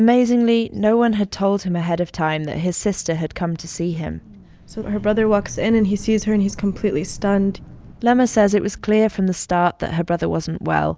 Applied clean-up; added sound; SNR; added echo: none; none; none; none.